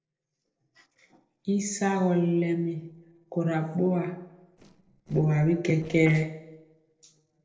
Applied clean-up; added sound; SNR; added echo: neural separator model SepFormer DNS4.